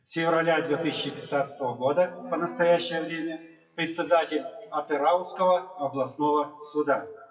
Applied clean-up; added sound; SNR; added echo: classical method WPE with log-MMSE.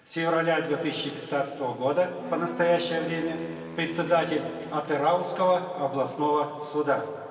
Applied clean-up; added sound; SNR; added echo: none; Wind instrument, woodwind instrument; 15 dB; reverberation time 2.8 s.